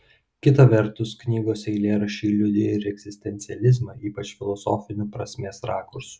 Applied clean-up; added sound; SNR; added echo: none; none; none; none.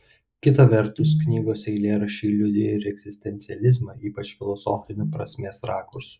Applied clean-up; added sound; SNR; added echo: neural mask model Resemble Enhance denoiser.